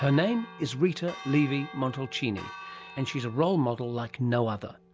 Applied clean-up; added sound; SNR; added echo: none; Church bell; 17 dB; none.